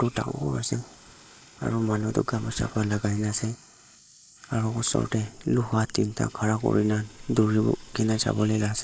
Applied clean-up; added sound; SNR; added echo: neural mask model Resemble Enhance denoiser.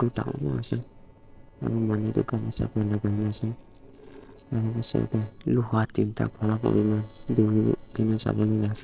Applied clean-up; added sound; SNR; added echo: neural separator model SepFormer DNS4.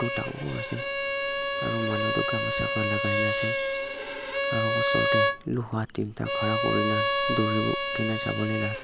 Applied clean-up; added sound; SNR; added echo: none; Bowed string instrument; -3 dB; none.